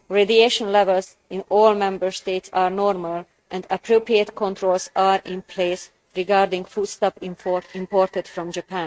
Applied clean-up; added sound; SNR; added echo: neural mask model RNNoise.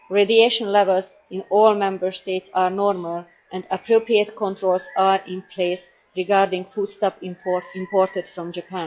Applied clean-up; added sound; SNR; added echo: classical method log-MMSE.